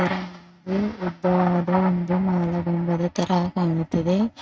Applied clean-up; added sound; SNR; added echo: neural mask model RNNoise.